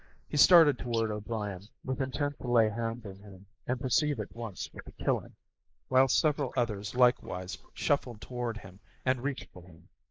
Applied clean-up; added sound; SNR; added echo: neural mask model Resemble Enhance denoiser.